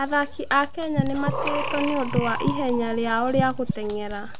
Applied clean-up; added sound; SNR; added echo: none; Zipper (clothing) + Breathing; 3 dB; none.